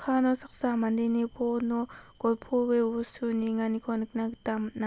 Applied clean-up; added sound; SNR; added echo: none; none; none; none.